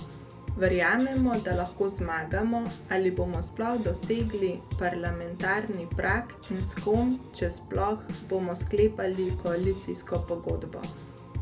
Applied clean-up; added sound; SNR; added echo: none; Drum kit; 7 dB; reverberation time 0.3 s.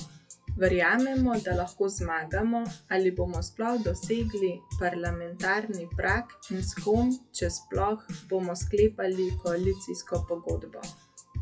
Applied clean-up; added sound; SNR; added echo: classical method WPE with log-MMSE.